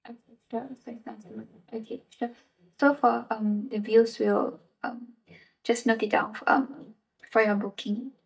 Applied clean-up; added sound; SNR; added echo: neural mask model DeepFilterNet 3.